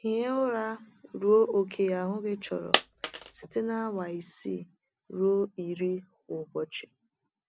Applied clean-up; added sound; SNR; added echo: none; Coin (dropping); 3 dB; none.